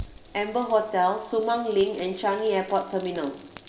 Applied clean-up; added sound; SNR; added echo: none; Rain; 13 dB; reverberation time 1.8 s.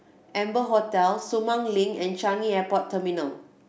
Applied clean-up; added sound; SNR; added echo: none; none; none; none.